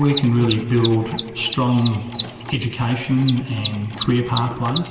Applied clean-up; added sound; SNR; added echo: none; Mechanisms; 11 dB; reverberation time 2.3 s.